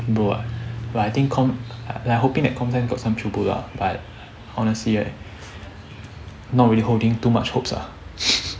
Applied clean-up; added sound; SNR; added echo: none; Piano; 14 dB; none.